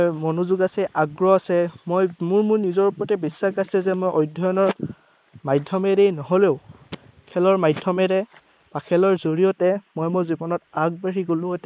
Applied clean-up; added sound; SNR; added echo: neural mask model Resemble Enhance denoiser.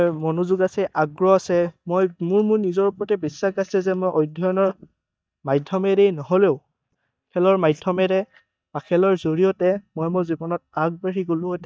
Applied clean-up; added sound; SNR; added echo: neural mask model DeepFilterNet 3.